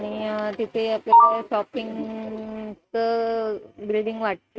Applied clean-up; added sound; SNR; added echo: neural mask model RNNoise.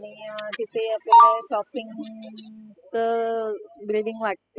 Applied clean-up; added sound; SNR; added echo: classical method spectral subtraction.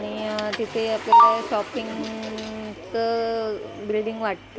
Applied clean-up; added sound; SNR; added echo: none; Toilet flush / Water; 15 dB; none.